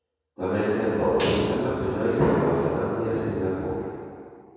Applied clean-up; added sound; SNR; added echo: none; Hi-hat; 11 dB; reverberation time 2.2 s.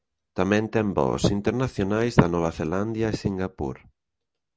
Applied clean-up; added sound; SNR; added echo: none; none; none; none.